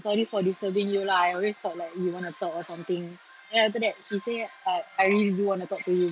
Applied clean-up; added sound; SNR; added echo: none; none; none; none.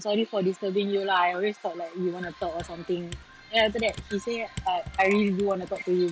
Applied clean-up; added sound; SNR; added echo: none; Computer keyboard; 17 dB; none.